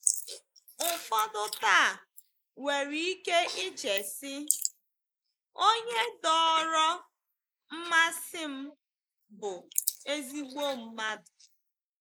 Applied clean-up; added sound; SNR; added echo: neural mask model Resemble Enhance denoiser.